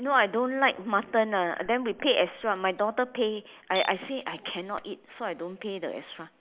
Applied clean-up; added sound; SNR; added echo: neural mask model Resemble Enhance denoiser.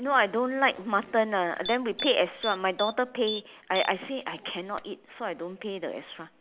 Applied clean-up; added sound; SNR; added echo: none; Typing; 11 dB; none.